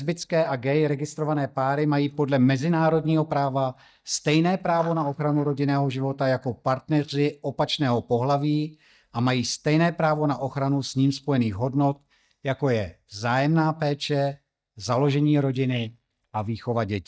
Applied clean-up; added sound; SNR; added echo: neural mask model DeepFilterNet 3.